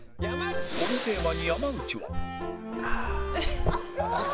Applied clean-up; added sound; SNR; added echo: none; Breathing; 3 dB; none.